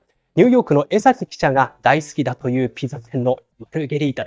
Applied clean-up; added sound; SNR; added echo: neural mask model DeepFilterNet 3.